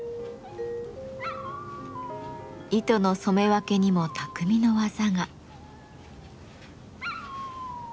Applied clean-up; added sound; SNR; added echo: none; Dog; 14 dB; none.